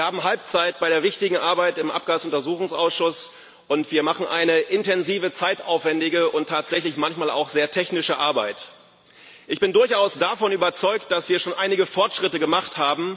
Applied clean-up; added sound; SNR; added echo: none; none; none; none.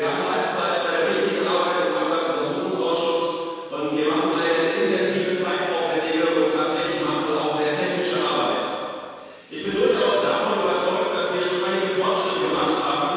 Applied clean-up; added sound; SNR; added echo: none; none; none; reverberation time 2.1 s.